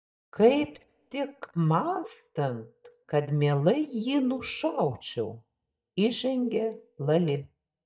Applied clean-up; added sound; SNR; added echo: neural mask model DeepFilterNet 3.